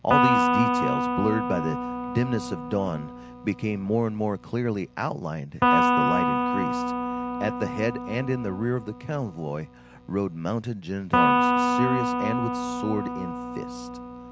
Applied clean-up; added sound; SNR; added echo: none; Electric guitar; -2 dB; none.